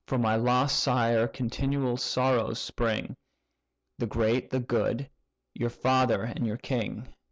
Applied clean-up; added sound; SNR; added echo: none; none; none; none.